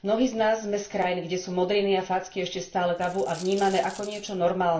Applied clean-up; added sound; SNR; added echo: none; Coin (dropping); 19 dB; reverberation time 0.3 s.